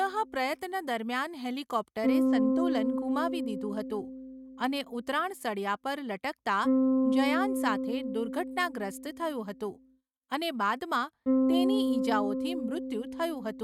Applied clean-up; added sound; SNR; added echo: neural mask model RNNoise.